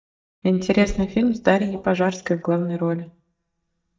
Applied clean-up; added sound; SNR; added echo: neural mask model DeepFilterNet 3.